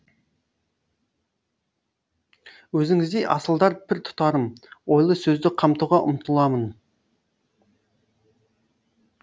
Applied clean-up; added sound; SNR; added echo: none; none; none; none.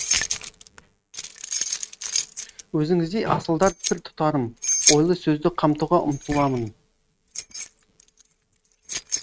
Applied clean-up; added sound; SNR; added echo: neural mask model RNNoise.